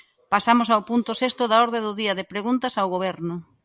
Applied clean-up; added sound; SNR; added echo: none; none; none; none.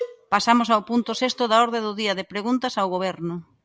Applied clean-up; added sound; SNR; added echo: none; Cowbell; 15 dB; none.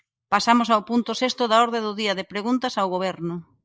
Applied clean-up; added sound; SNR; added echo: neural mask model Resemble Enhance denoiser.